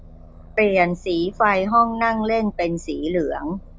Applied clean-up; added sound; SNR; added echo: none; Aircraft; 19 dB; none.